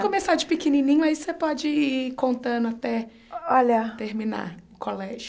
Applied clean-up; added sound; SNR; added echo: none; none; none; none.